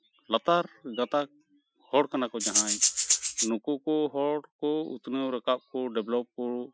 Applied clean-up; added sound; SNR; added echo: classical method Wiener filter.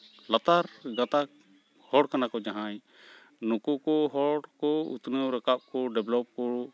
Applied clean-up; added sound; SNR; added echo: none; none; none; none.